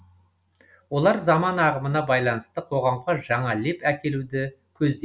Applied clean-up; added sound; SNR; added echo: none; none; none; none.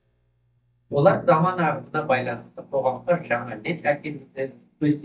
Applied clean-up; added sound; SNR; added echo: neural mask model DeepFilterNet 3.